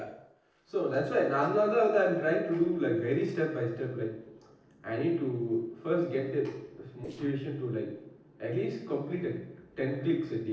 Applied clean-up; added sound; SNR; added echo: neural separator model SepFormer DNS4.